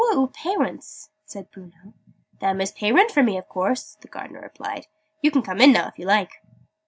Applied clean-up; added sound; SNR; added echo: none; none; none; none.